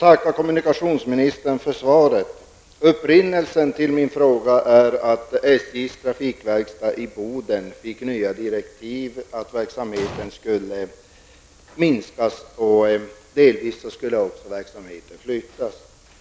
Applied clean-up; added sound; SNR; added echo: none; Explosion; 12 dB; none.